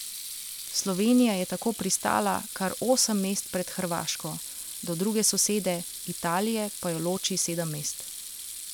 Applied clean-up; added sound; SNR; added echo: none; Sink (filling or washing) / Water tap, faucet; 10 dB; none.